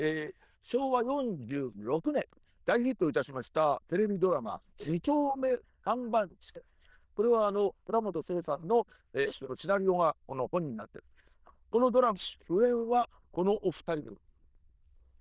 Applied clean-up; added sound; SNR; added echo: neural diffusion model UNIVERSE++.